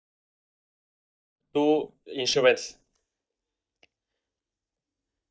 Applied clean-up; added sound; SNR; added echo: neural mask model DeepFilterNet 3.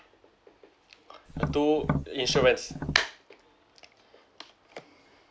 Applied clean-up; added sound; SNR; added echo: none; Tap; 1 dB; none.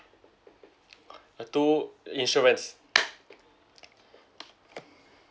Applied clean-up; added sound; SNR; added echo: none; none; none; none.